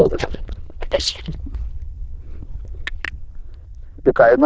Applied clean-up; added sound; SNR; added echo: neural diffusion model UNIVERSE++.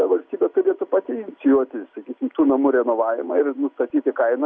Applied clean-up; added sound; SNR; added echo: none; none; none; none.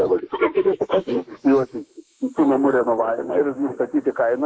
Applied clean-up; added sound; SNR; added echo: neural mask model Resemble Enhance denoiser.